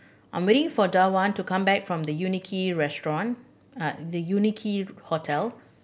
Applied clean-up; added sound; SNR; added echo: none; none; none; none.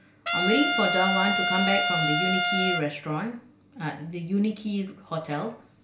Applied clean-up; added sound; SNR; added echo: none; Trumpet; -3 dB; reverberation time 0.4 s.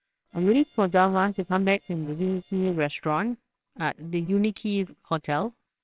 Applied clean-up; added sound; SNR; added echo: neural separator model SepFormer WHAMR!.